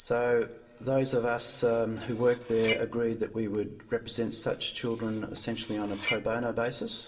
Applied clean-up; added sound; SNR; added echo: none; Cutlery, silverware; 13 dB; reverberation time 2.4 s.